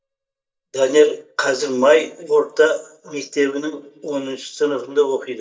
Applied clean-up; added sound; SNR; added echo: neural mask model DeepFilterNet 3.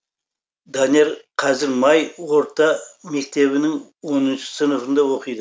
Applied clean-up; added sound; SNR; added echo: none; none; none; none.